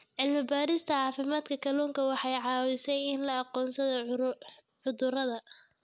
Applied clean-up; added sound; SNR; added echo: none; none; none; none.